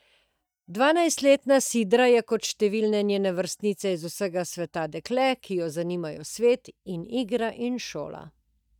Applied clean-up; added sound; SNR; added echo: neural mask model DeepFilterNet 3.